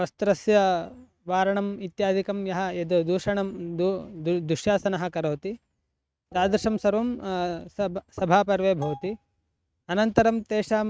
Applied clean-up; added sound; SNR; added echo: neural mask model RNNoise.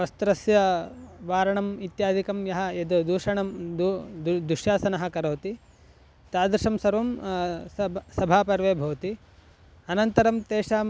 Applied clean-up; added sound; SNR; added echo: none; none; none; none.